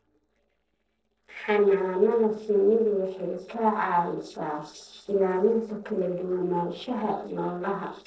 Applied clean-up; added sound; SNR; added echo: neural separator model SepFormer DNS4.